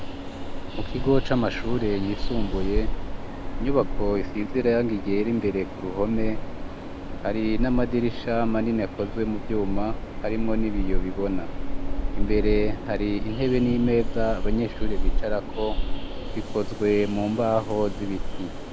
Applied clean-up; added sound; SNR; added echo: none; Train; 0 dB; none.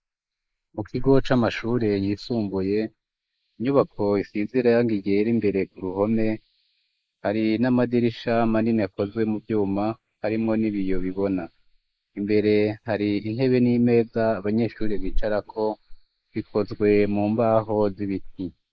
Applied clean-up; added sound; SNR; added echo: neural mask model Resemble Enhance denoiser.